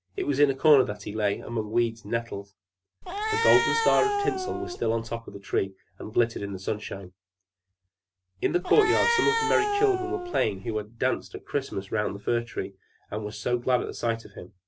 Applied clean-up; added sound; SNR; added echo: none; Cat; 1 dB; none.